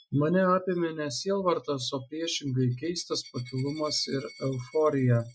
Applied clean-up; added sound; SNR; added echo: classical method Wiener filter.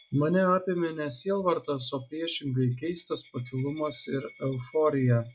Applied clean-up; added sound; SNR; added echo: classical method log-MMSE.